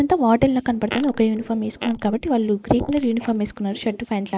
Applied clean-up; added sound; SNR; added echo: neural mask model Resemble Enhance denoiser.